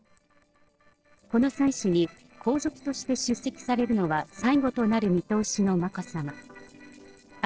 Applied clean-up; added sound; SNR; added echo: neural separator model SepFormer DNS4.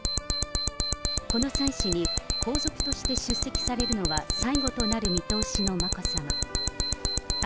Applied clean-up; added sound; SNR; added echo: none; Alarm; -3 dB; none.